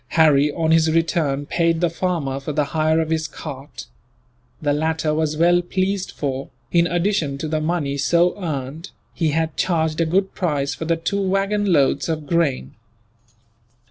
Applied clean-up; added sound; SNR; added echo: none; none; none; none.